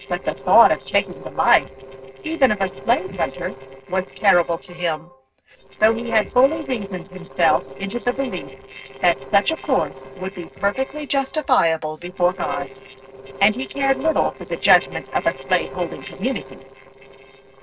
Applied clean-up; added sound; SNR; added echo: neural separator model SepFormer DNS4.